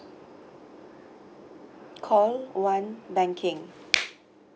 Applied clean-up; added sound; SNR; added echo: none; none; none; none.